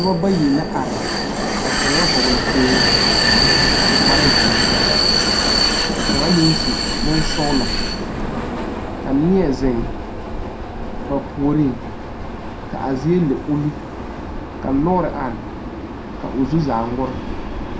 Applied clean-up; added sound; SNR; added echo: none; Vehicle; -2 dB; reverberation time 0.2 s.